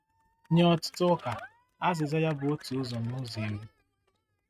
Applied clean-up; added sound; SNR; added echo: neural mask model RNNoise.